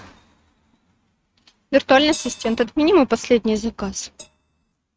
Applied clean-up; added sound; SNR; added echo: neural mask model RNNoise.